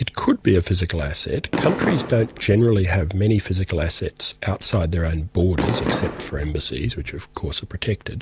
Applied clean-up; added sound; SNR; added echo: none; Fireworks; 6 dB; none.